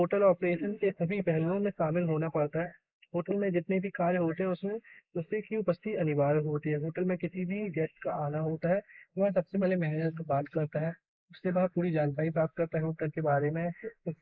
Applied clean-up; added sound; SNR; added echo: neural mask model Resemble Enhance denoiser.